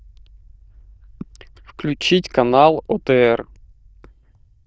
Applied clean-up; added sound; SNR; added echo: neural diffusion model UNIVERSE++.